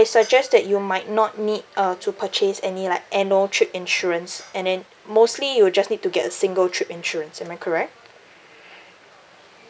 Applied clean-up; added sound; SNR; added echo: none; none; none; none.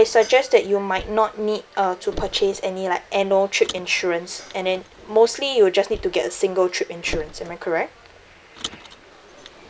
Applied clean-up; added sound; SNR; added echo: none; Car; 18 dB; none.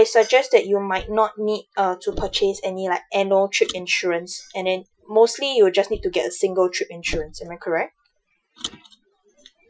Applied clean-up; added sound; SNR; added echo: classical method Wiener filter.